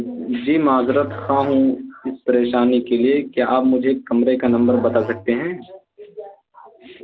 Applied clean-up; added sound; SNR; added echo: none; Musical instrument; 18 dB; none.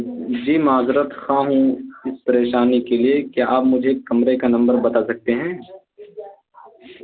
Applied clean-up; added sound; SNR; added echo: none; none; none; none.